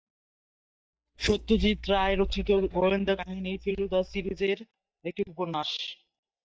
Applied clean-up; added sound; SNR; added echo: neural mask model DeepFilterNet 3.